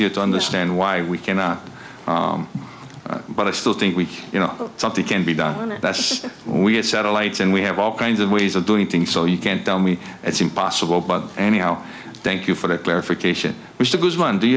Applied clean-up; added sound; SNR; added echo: none; none; none; none.